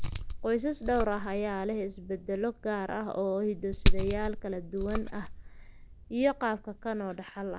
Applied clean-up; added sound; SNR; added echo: none; Glass; 1 dB; none.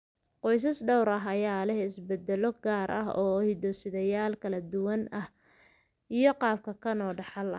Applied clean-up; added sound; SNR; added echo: none; none; none; none.